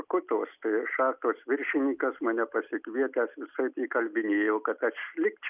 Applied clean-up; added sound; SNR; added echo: none; none; none; none.